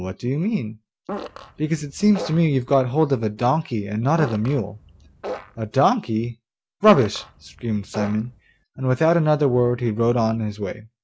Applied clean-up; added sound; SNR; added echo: none; Fart; 13 dB; none.